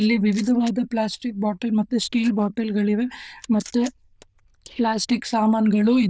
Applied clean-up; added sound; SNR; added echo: neural diffusion model UNIVERSE++.